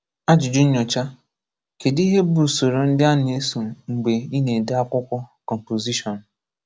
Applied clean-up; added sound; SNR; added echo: none; none; none; none.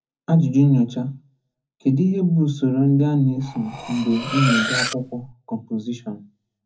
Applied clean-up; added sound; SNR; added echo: none; Cutlery, silverware; 6 dB; reverberation time 0.3 s.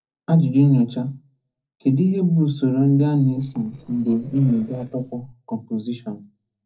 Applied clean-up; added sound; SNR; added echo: neural separator model SepFormer DNS4.